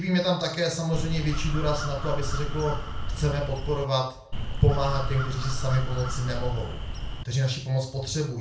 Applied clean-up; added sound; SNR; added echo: none; Crow; 2 dB; reverberation time 0.3 s.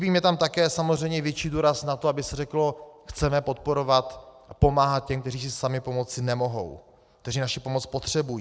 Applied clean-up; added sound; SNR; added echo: none; none; none; none.